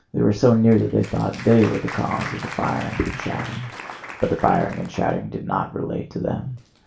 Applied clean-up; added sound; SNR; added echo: none; Applause; 15 dB; reverberation time 0.3 s.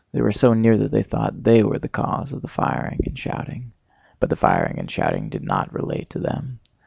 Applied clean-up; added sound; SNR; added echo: none; none; none; none.